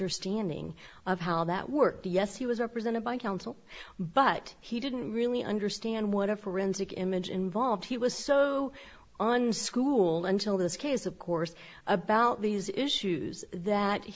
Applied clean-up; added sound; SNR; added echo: none; none; none; none.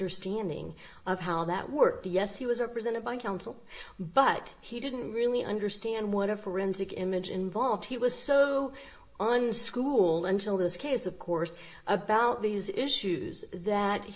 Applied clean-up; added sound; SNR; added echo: none; none; none; reverberation time 0.5 s.